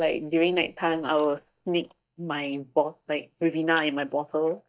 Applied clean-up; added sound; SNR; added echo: neural mask model DeepFilterNet 3.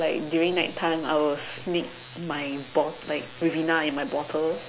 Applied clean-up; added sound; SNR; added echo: none; none; none; none.